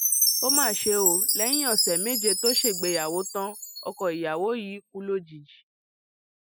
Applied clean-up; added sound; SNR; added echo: classical method spectral subtraction.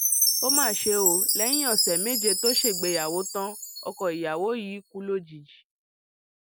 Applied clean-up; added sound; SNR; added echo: none; Chime; -2 dB; none.